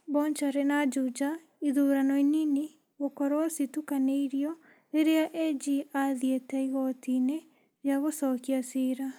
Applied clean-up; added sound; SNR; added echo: none; none; none; none.